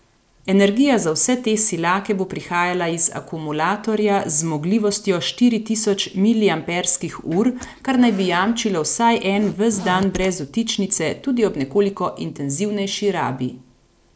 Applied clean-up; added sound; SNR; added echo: neural separator model SepFormer DNS4.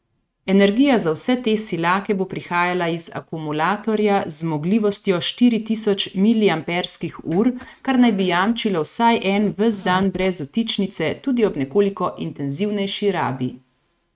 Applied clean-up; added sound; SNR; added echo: neural mask model RNNoise.